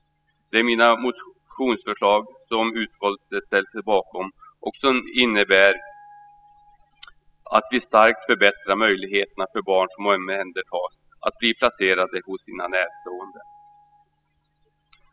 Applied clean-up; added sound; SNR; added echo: classical method spectral subtraction.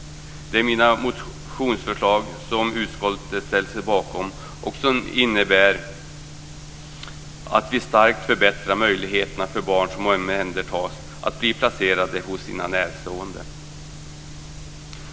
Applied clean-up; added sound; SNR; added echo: none; none; none; none.